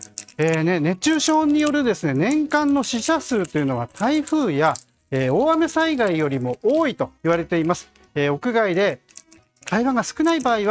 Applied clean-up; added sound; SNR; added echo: neural mask model RNNoise.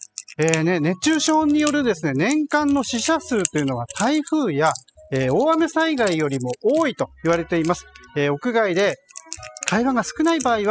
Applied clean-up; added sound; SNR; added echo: classical method spectral subtraction.